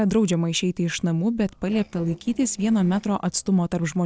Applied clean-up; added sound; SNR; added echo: neural separator model SepFormer DNS4.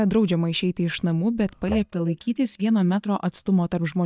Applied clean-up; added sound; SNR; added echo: neural mask model DeepFilterNet 3.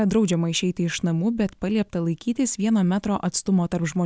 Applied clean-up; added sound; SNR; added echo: none; none; none; none.